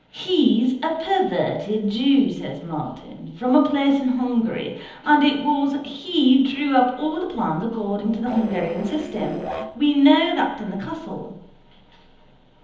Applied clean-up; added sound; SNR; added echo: neural separator model SepFormer DNS4.